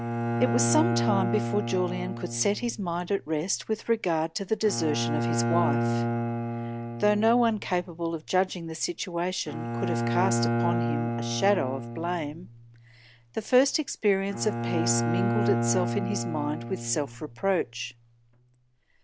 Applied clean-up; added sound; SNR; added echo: none; Bowed string instrument; 2 dB; none.